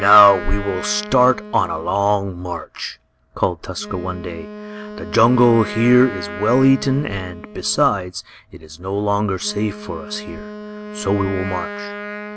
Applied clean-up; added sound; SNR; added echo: none; Wind instrument, woodwind instrument; 13 dB; none.